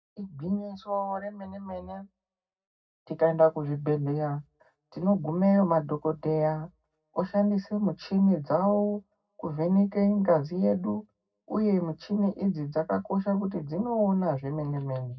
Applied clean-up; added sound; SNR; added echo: none; none; none; reverberation time 0.3 s.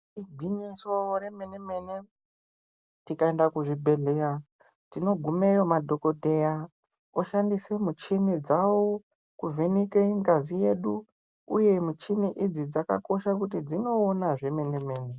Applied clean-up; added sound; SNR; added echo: none; none; none; none.